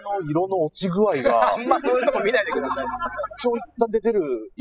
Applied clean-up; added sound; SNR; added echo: classical method spectral subtraction.